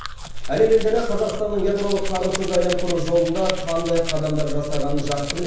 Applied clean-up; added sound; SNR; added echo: none; Domestic sounds, home sounds; 3 dB; reverberation time 0.9 s.